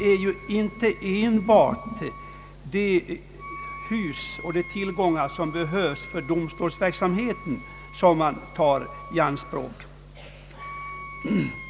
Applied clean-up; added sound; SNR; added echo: none; Wind instrument, woodwind instrument; 16 dB; none.